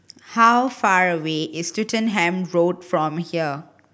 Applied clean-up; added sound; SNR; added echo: none; none; none; none.